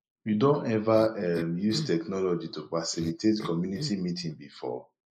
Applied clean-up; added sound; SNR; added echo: neural mask model Resemble Enhance denoiser.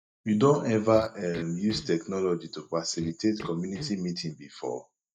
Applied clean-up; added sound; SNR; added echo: neural mask model DeepFilterNet 3.